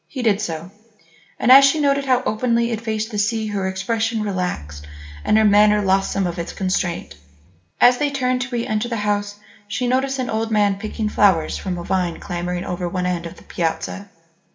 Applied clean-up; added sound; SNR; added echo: none; Bowed string instrument; 16 dB; reverberation time 0.5 s.